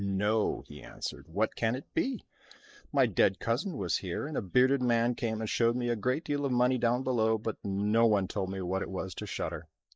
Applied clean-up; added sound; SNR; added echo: neural mask model Resemble Enhance denoiser.